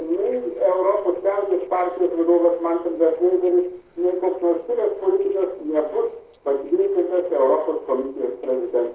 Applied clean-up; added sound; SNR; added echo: neural separator model SepFormer DNS4.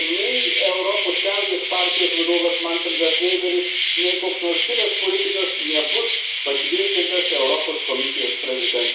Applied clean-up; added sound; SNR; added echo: none; Insect; -2 dB; reverberation time 0.6 s.